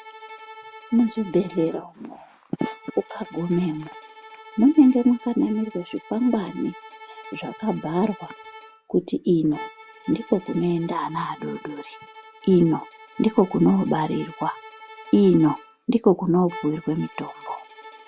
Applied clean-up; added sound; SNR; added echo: none; Bowed string instrument; 20 dB; none.